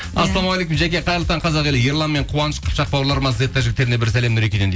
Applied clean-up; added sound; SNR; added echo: none; none; none; none.